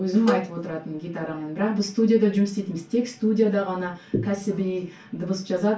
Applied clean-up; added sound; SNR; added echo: none; Cowbell; 10 dB; reverberation time 0.2 s.